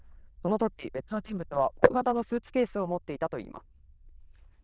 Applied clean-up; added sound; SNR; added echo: neural diffusion model UNIVERSE++.